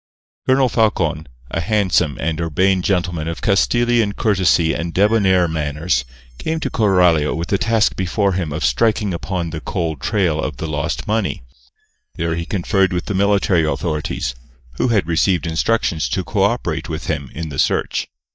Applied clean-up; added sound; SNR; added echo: neural mask model DeepFilterNet 3.